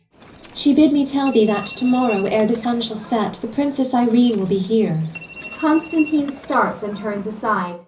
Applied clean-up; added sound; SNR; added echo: none; Subway, metro, underground; 19 dB; reverberation time 0.5 s.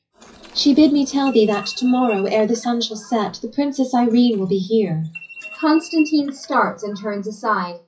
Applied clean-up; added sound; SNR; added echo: classical method WPE with log-MMSE.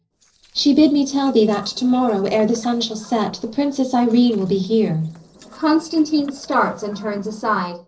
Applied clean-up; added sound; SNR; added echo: neural separator model SepFormer DNS4.